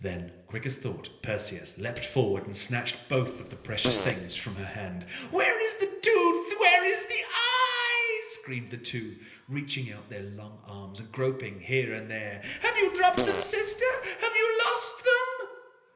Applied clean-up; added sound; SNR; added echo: none; Fart; 7 dB; reverberation time 1.4 s.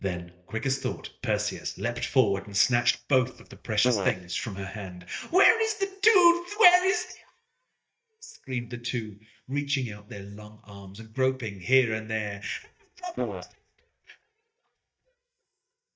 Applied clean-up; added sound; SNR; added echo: neural mask model DeepFilterNet 3.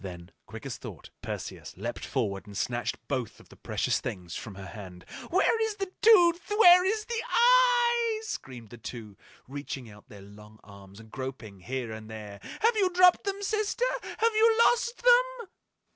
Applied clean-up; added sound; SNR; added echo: none; none; none; none.